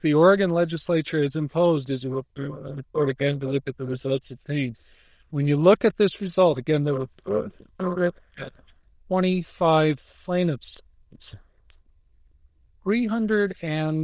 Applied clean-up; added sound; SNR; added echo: neural diffusion model UNIVERSE++.